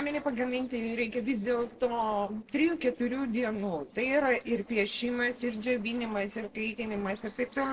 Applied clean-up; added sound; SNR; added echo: neural separator model SepFormer DNS4.